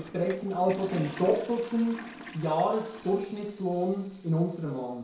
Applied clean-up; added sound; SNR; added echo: none; Toilet flush; 16 dB; reverberation time 0.5 s.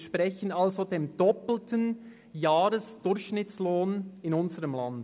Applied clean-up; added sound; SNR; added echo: none; none; none; none.